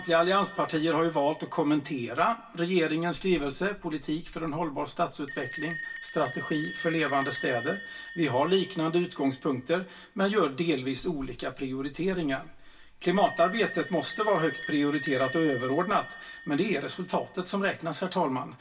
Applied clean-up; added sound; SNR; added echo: none; Bell; 14 dB; reverberation time 0.2 s.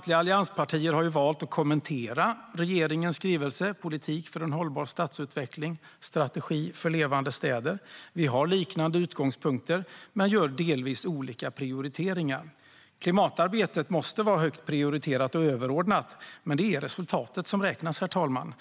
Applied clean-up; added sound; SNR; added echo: none; none; none; none.